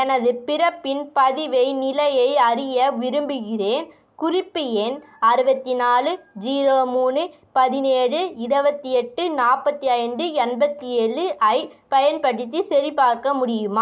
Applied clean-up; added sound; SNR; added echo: none; none; none; none.